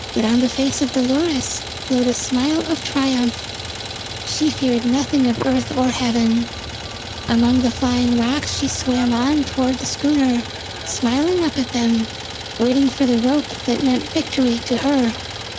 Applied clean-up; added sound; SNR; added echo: none; Idling; 10 dB; none.